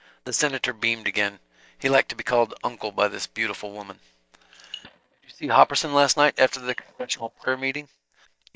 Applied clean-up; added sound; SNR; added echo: neural mask model DeepFilterNet 3.